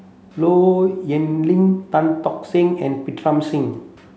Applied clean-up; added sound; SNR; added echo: none; none; none; none.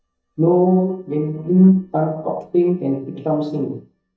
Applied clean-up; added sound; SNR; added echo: neural mask model DeepFilterNet 3.